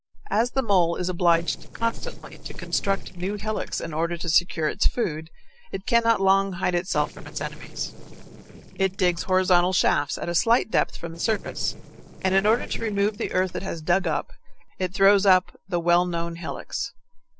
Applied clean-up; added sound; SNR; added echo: neural separator model SepFormer DNS4.